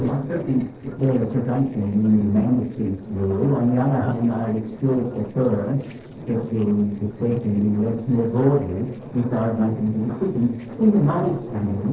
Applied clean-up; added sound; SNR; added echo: neural separator model SepFormer DNS4.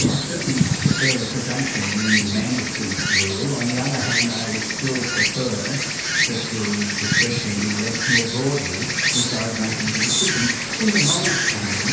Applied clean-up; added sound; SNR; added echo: none; Insect; -2 dB; reverberation time 0.8 s.